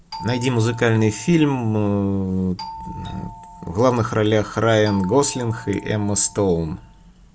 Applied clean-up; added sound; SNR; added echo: none; Doorbell; 18 dB; none.